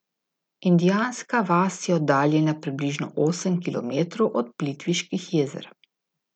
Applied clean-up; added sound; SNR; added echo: none; none; none; none.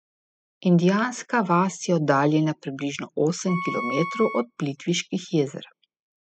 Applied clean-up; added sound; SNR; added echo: classical method spectral subtraction.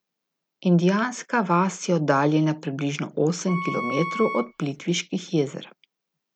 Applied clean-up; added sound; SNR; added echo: none; Wind instrument, woodwind instrument; 9 dB; none.